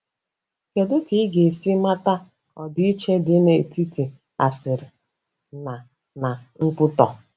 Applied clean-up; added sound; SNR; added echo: none; none; none; none.